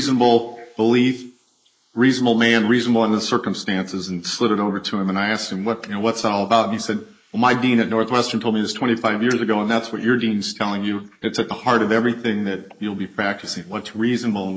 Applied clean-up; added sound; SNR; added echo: neural mask model Resemble Enhance denoiser.